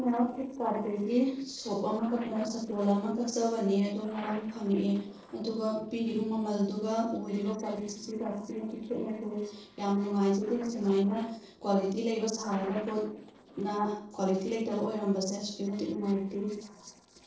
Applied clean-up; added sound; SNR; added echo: neural separator model SepFormer DNS4.